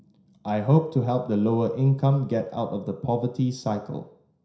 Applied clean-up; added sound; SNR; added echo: none; none; none; reverberation time 0.5 s.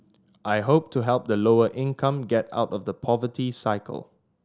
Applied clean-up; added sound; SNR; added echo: none; none; none; none.